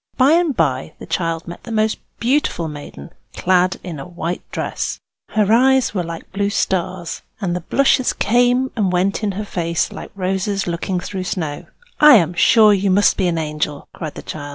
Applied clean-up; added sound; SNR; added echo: none; none; none; none.